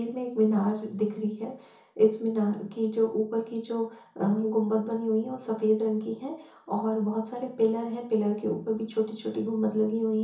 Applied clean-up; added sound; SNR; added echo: none; none; none; reverberation time 0.7 s.